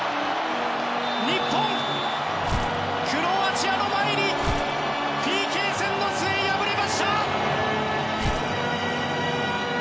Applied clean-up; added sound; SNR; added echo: none; Tearing; 12 dB; none.